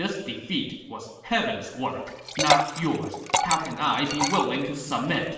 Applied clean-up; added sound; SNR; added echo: none; Liquid; 3 dB; reverberation time 1.1 s.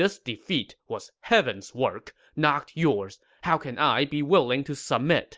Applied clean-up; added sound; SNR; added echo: none; none; none; none.